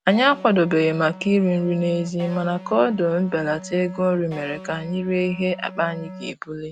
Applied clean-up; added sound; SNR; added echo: none; Electric guitar; 16 dB; none.